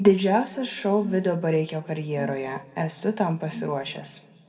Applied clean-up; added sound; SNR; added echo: none; Brass instrument; 15 dB; reverberation time 1.2 s.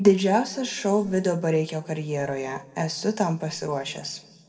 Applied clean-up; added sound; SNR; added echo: neural separator model SepFormer DNS4.